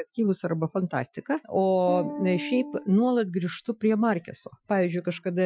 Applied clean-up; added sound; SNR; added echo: classical method Wiener filter.